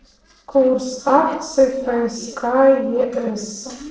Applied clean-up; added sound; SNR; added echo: neural separator model SepFormer DNS4.